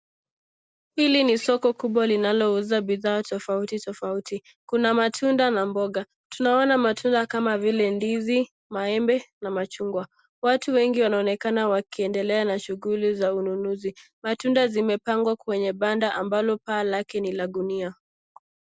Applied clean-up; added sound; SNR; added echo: none; none; none; none.